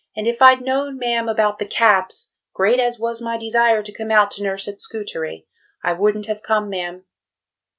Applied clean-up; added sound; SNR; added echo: none; none; none; none.